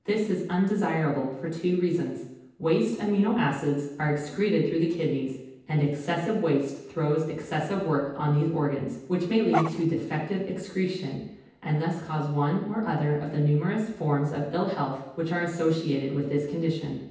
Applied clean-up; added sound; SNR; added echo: none; Dog; 5 dB; reverberation time 0.9 s.